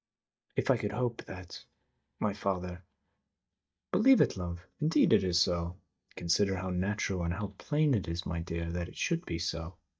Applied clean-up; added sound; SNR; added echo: neural mask model DeepFilterNet 3.